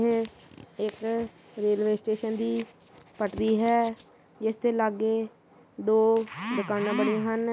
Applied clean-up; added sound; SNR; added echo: none; none; none; none.